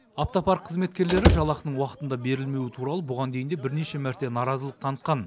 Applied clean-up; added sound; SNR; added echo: none; Slam / Wood; -5 dB; none.